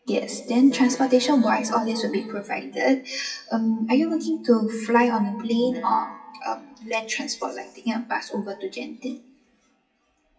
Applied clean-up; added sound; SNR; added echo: classical method WPE with log-MMSE.